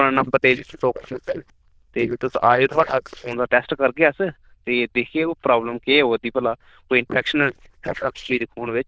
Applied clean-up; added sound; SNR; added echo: neural diffusion model UNIVERSE++.